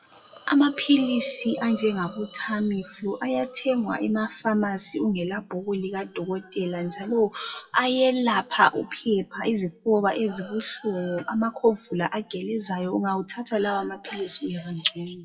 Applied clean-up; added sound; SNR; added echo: classical method WPE with log-MMSE.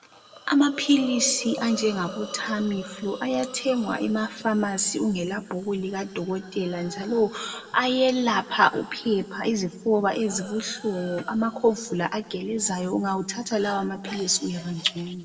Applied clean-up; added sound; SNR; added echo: none; Hiss; 17 dB; reverberation time 1.0 s.